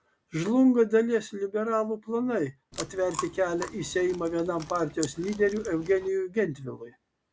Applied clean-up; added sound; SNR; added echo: none; Chewing, mastication; 14 dB; none.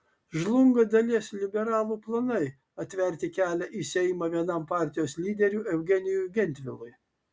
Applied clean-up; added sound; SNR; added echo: none; none; none; none.